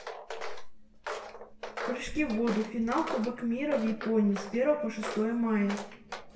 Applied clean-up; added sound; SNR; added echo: none; Walk, footsteps; 11 dB; reverberation time 0.9 s.